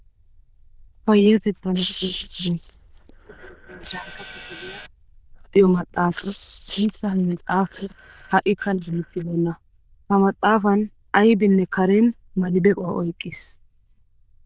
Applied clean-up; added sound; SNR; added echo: neural diffusion model UNIVERSE++.